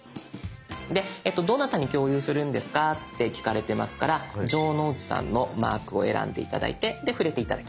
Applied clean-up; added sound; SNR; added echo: none; none; none; none.